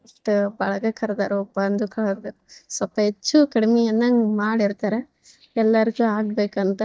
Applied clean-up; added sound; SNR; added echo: neural mask model DeepFilterNet 3.